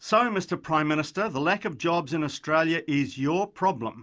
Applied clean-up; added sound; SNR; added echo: none; none; none; none.